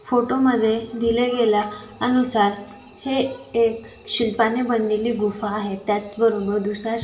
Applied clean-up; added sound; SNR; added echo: none; none; none; reverberation time 1.3 s.